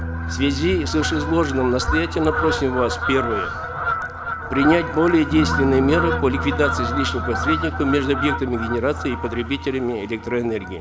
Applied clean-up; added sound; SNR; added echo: none; Bass guitar + Fowl; 4 dB; none.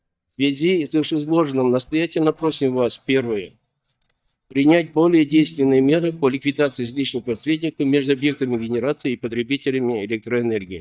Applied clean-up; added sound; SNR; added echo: neural mask model DeepFilterNet 3.